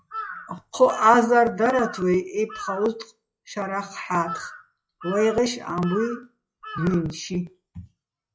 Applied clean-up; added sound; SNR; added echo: classical method log-MMSE.